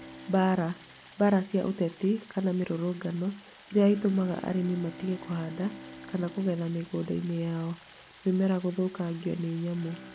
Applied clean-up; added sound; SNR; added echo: none; Bowed string instrument + Stream; 19 dB; none.